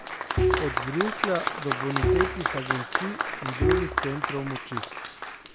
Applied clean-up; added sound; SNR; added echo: none; Applause + Bowed string instrument; -5 dB; none.